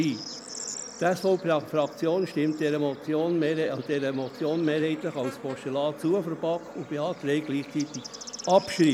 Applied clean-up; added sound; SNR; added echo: none; Bird / Insect; 15 dB; none.